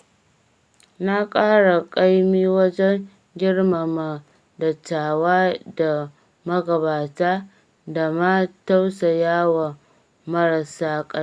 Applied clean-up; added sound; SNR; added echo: none; none; none; none.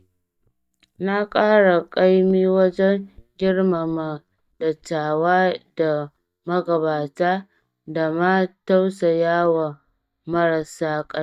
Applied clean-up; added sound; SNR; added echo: neural mask model DeepFilterNet 3.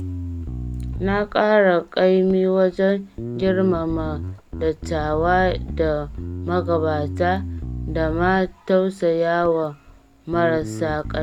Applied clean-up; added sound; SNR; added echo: none; Bass guitar; 9 dB; none.